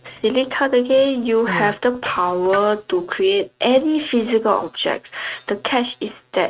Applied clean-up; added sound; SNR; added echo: neural mask model RNNoise.